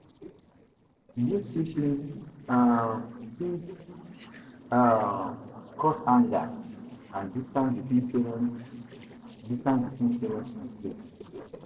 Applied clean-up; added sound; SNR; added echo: neural separator model SepFormer DNS4.